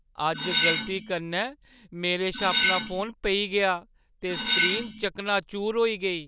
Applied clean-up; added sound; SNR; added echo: none; Cutlery, silverware; -2 dB; none.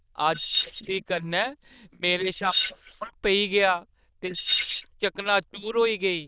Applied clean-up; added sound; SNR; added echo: neural diffusion model UNIVERSE++.